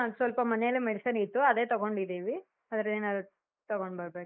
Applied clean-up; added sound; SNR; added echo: neural mask model Resemble Enhance denoiser.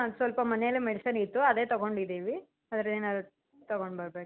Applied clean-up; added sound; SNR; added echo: none; none; none; none.